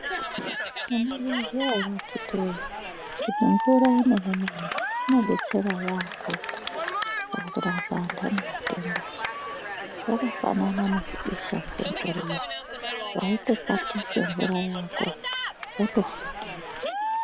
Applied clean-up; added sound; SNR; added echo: none; Cheering; 4 dB; none.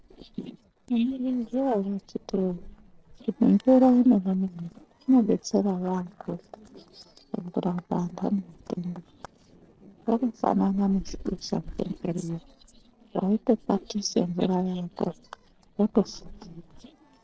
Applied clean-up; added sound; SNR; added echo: neural separator model SepFormer DNS4.